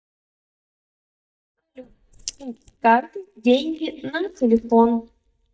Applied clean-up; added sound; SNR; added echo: neural mask model DeepFilterNet 3.